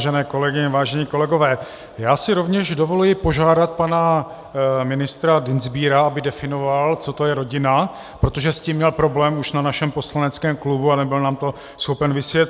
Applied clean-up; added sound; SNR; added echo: none; none; none; none.